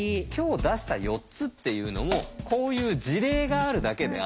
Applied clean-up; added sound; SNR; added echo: none; Hi-hat; 8 dB; none.